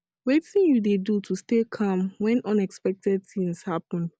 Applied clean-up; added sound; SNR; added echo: none; none; none; none.